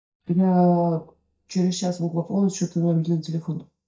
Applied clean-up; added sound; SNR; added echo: neural mask model DeepFilterNet 3.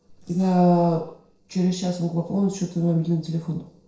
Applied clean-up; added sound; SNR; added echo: neural separator model SepFormer DNS4.